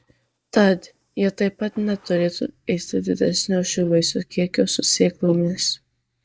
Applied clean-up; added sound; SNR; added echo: neural mask model DeepFilterNet 3.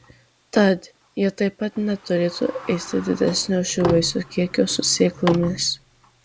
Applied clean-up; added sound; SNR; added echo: none; Sliding door; 12 dB; none.